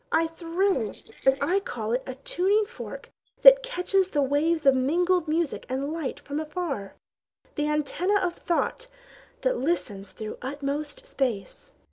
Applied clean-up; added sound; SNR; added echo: neural separator model SepFormer DNS4.